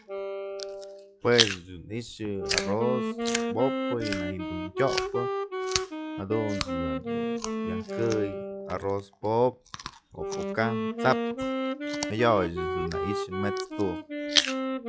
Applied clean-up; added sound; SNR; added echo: classical method log-MMSE.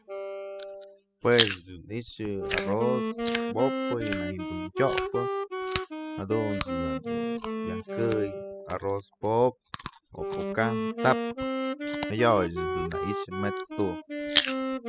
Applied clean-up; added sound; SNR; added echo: classical method spectral subtraction.